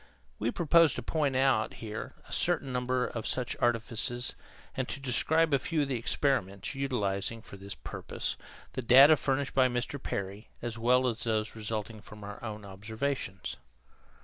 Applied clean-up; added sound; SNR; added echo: none; none; none; none.